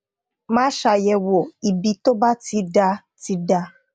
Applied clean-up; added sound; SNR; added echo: none; none; none; none.